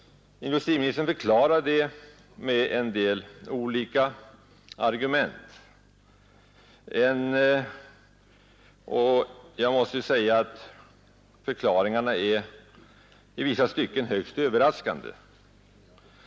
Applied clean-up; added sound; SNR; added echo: none; none; none; none.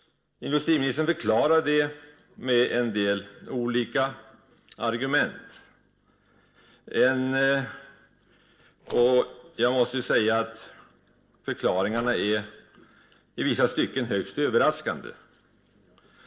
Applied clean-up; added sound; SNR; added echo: neural separator model SepFormer DNS4.